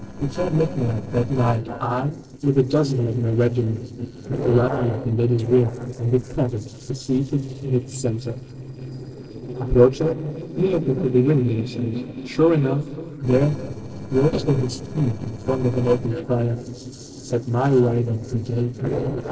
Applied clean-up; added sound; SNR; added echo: neural separator model SepFormer DNS4.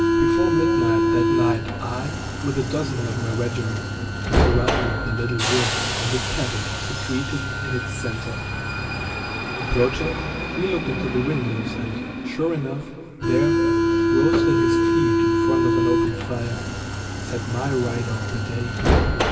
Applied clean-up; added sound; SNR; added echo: none; Subway, metro, underground; -5 dB; reverberation time 3.0 s.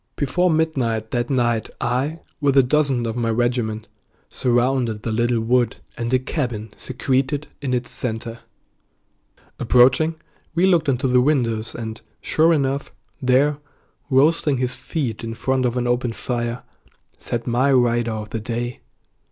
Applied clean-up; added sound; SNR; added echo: none; none; none; none.